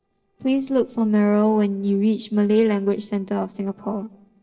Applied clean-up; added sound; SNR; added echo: neural separator model SepFormer DNS4.